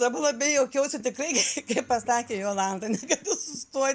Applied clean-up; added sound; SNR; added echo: none; none; none; none.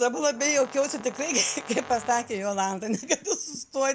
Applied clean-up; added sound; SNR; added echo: none; Brass instrument; 16 dB; none.